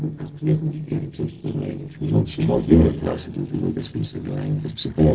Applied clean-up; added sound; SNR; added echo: neural separator model SepFormer DNS4.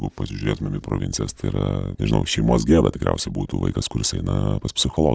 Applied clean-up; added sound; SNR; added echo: none; none; none; none.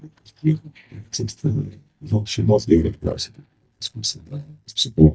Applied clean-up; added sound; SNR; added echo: neural mask model DeepFilterNet 3.